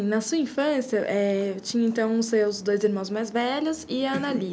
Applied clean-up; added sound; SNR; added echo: none; none; none; none.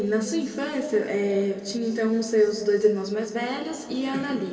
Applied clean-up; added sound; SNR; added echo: none; none; none; reverberation time 2.3 s.